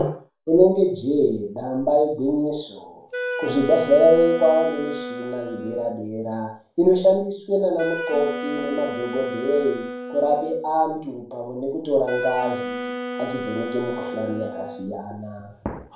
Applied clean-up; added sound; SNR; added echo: none; Wind instrument, woodwind instrument; 9 dB; reverberation time 0.4 s.